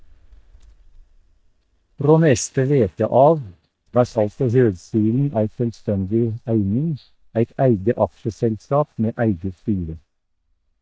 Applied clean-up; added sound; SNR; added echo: neural mask model DeepFilterNet 3.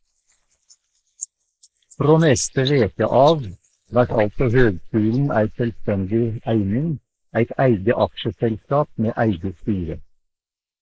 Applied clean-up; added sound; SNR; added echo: neural mask model Resemble Enhance denoiser.